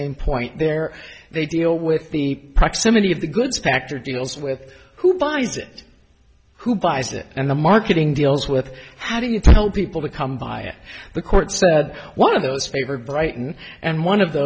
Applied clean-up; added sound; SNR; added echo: none; none; none; none.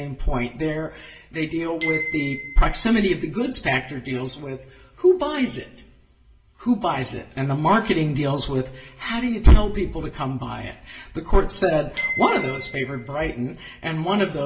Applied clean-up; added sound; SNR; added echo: none; Bicycle bell; 0 dB; reverberation time 0.5 s.